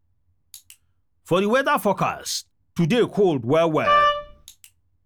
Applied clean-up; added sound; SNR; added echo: none; Wind instrument, woodwind instrument; -3 dB; none.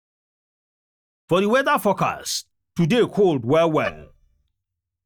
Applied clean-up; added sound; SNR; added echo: neural mask model DeepFilterNet 3.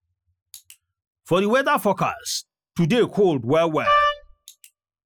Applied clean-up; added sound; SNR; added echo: classical method spectral subtraction.